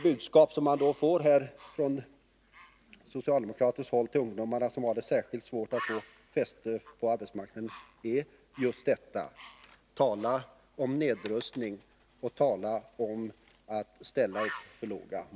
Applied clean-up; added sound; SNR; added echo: none; Coin (dropping) + Bird; 19 dB; none.